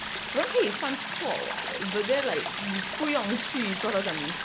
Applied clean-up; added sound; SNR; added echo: none; Stream; 2 dB; none.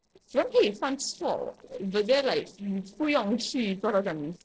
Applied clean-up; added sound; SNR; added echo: neural separator model SepFormer DNS4.